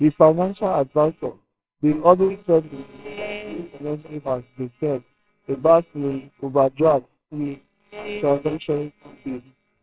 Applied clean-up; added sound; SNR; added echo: neural separator model SepFormer WHAMR!.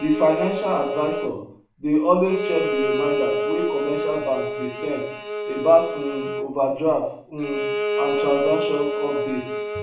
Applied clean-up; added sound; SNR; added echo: none; Bowed string instrument; 3 dB; reverberation time 0.5 s.